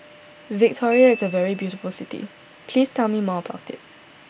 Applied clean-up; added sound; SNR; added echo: none; Glockenspiel; 17 dB; none.